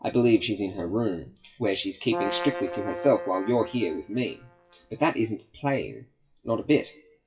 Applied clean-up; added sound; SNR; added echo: classical method WPE with log-MMSE.